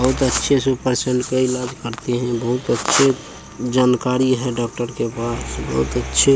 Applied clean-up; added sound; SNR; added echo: none; Mechanisms; 14 dB; none.